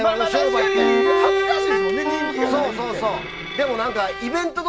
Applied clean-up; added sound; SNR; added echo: none; Bowed string instrument + Wind instrument, woodwind instrument; -1 dB; none.